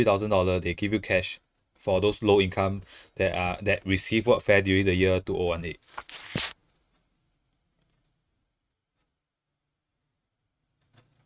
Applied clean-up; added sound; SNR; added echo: neural mask model RNNoise.